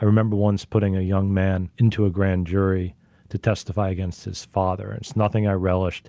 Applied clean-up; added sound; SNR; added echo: none; none; none; none.